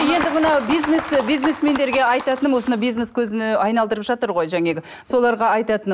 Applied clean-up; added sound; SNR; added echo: none; none; none; none.